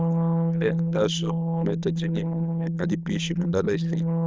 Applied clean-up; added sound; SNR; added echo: neural diffusion model UNIVERSE++.